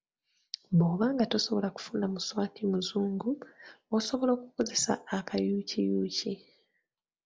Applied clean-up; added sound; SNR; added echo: none; none; none; none.